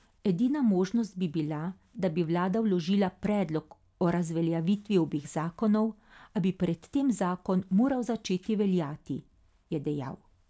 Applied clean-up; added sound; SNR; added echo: none; none; none; none.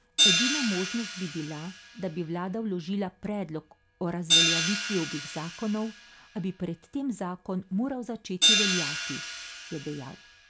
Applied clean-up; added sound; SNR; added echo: none; Hi-hat; -2 dB; none.